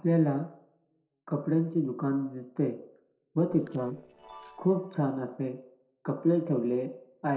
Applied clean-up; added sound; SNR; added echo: neural separator model SepFormer DNS4.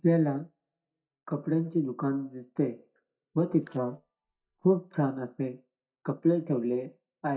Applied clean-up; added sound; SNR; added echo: neural mask model DeepFilterNet 3.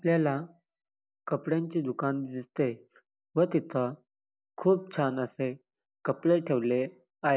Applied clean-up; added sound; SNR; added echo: none; none; none; none.